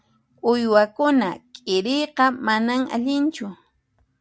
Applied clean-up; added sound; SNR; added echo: none; none; none; none.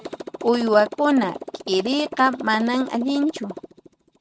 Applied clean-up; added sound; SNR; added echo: neural mask model RNNoise.